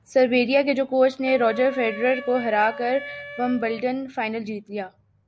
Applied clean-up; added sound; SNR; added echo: none; Wind instrument, woodwind instrument; 15 dB; none.